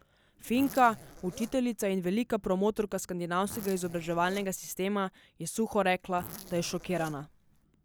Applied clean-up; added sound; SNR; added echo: none; Zipper (clothing); 17 dB; none.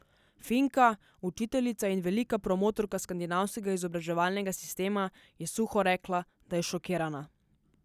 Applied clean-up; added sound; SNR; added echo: none; none; none; none.